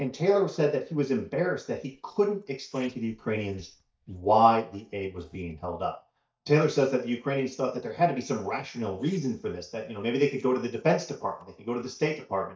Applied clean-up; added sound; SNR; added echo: neural mask model DeepFilterNet 3.